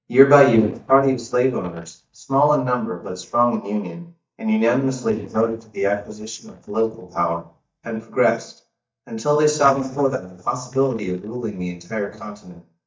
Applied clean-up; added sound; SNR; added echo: neural mask model DeepFilterNet 3.